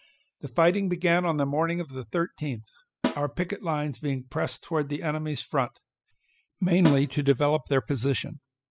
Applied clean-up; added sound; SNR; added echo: classical method spectral subtraction.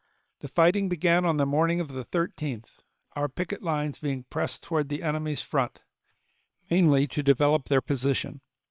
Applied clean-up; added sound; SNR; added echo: neural separator model SepFormer WHAM!.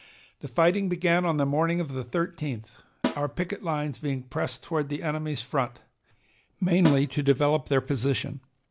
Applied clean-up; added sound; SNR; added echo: none; Snare drum; 9 dB; none.